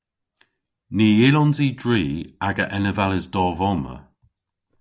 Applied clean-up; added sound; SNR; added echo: none; none; none; none.